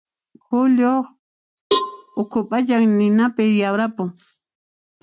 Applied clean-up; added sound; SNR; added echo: neural mask model RNNoise.